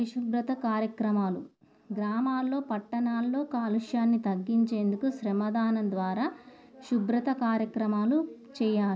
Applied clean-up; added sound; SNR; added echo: none; none; none; none.